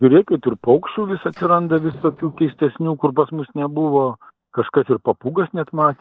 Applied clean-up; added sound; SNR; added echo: neural mask model DeepFilterNet 3.